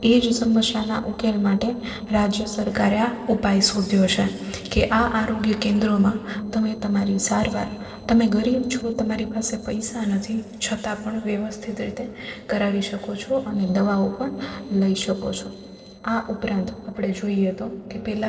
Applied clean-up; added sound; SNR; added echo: neural separator model SepFormer DNS4.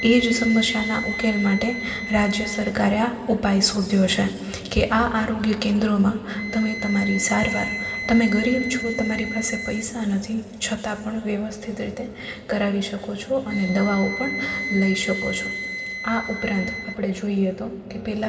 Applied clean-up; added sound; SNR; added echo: none; Wind instrument, woodwind instrument; 10 dB; reverberation time 2.3 s.